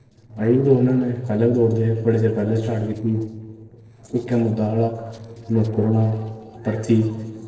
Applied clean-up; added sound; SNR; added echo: neural separator model SepFormer DNS4.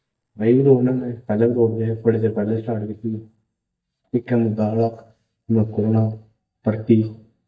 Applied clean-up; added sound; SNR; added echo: neural mask model DeepFilterNet 3.